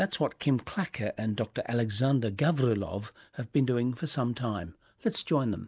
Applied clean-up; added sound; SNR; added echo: none; none; none; none.